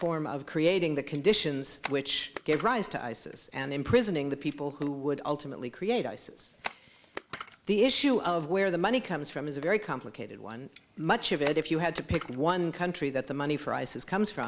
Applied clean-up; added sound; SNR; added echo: none; Camera; 17 dB; none.